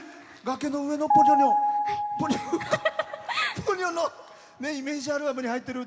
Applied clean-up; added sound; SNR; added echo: none; Piano; -3 dB; none.